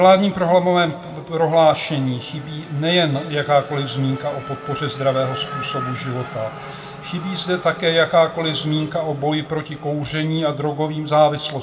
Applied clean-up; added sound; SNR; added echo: none; Race car, auto racing / Accelerating, revving, vroom; 15 dB; reverberation time 1.2 s.